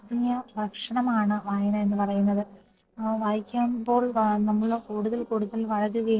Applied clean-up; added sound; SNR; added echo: neural separator model SepFormer DNS4.